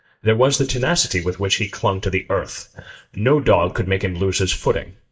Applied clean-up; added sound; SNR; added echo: neural mask model DeepFilterNet 3.